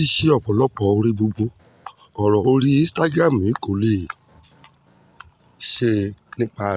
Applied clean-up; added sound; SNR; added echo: none; Tambourine; 19 dB; none.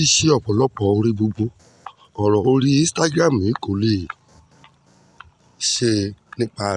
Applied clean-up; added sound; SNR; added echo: none; none; none; none.